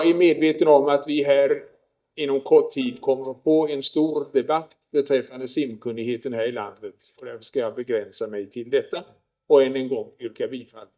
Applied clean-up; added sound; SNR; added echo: neural mask model DeepFilterNet 3.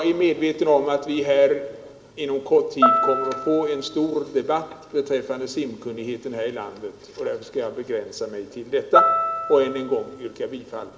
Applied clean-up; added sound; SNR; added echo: none; Piano; 0 dB; reverberation time 1.0 s.